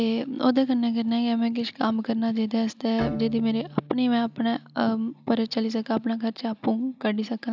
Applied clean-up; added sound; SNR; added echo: none; Bowed string instrument; 19 dB; none.